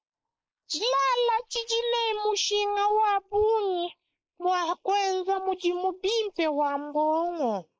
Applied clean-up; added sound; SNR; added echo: neural mask model Resemble Enhance denoiser.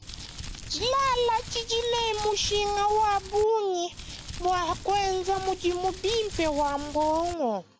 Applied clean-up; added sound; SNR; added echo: none; Crumpling, crinkling; 12 dB; none.